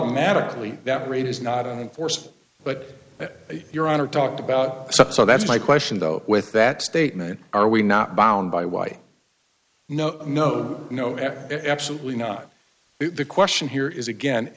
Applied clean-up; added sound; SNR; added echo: none; none; none; none.